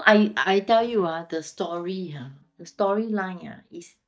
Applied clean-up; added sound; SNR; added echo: neural mask model DeepFilterNet 3.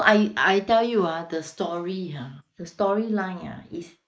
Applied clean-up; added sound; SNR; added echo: neural mask model Resemble Enhance denoiser.